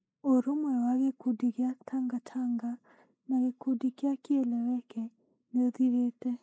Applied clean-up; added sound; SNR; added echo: neural mask model Resemble Enhance denoiser.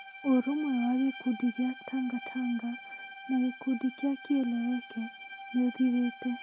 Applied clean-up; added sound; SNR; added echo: none; Bowed string instrument; 14 dB; none.